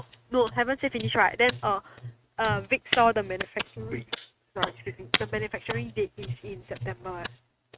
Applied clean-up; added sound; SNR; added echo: neural mask model RNNoise.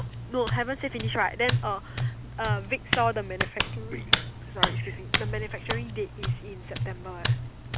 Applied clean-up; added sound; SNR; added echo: none; Hands; -2 dB; none.